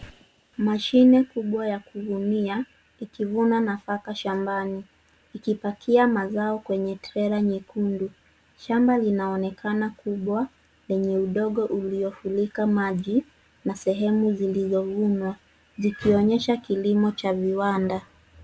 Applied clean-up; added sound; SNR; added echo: none; none; none; none.